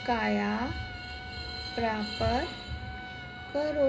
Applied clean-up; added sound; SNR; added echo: none; Trumpet; 12 dB; reverberation time 0.2 s.